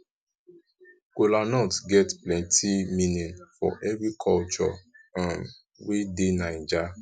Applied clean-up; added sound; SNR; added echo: none; none; none; none.